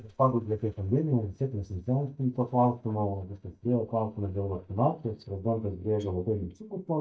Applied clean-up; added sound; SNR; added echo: neural mask model DeepFilterNet 3.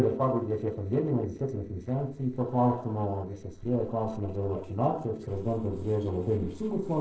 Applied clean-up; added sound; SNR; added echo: neural separator model SepFormer DNS4.